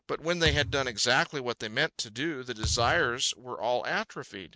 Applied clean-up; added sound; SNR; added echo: neural mask model RNNoise.